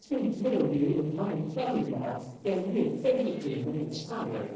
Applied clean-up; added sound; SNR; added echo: neural separator model SepFormer DNS4.